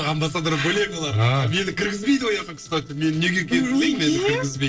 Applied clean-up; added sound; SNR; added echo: neural separator model SepFormer DNS4.